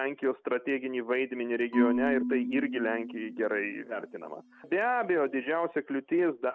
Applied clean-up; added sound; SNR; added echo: none; Marimba, xylophone / Wood; 6 dB; none.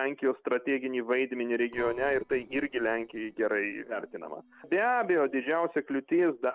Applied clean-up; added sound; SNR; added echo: neural separator model SepFormer DNS4.